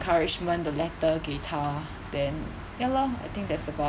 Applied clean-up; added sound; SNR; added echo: none; none; none; none.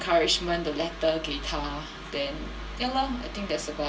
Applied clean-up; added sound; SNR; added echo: none; none; none; reverberation time 0.2 s.